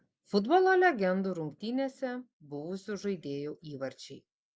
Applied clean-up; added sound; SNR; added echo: none; none; none; none.